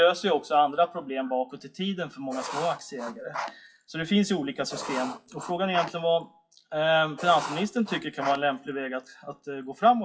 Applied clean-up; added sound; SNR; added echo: classical method WPE with log-MMSE.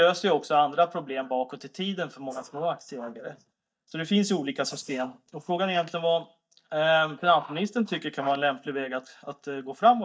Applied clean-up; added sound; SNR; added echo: neural mask model DeepFilterNet 3.